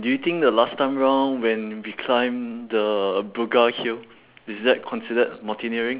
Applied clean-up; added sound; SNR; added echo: none; none; none; none.